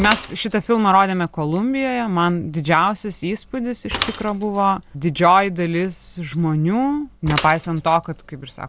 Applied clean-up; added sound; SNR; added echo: none; Mechanisms / Bicycle; 14 dB; none.